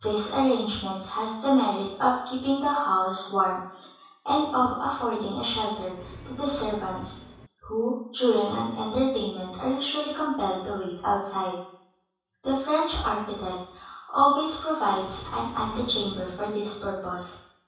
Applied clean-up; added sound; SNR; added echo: none; Accelerating, revving, vroom; 16 dB; reverberation time 0.7 s.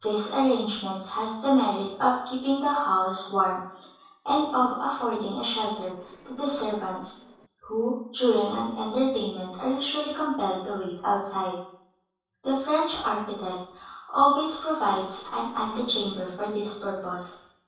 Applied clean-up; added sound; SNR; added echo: neural separator model SepFormer DNS4.